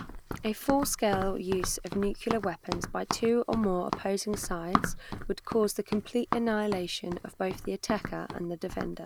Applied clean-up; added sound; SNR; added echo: none; Run; 6 dB; none.